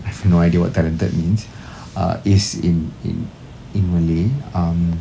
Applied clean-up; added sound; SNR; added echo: none; none; none; none.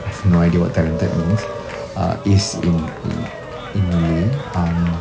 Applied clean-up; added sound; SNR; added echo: none; Cheering; 11 dB; none.